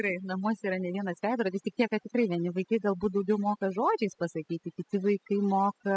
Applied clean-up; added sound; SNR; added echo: classical method spectral subtraction.